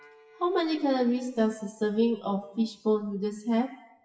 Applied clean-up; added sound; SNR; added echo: classical method WPE with log-MMSE.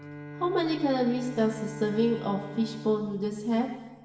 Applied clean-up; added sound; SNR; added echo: none; Bowed string instrument; 13 dB; reverberation time 1.2 s.